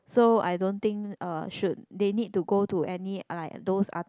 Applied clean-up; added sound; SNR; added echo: none; none; none; none.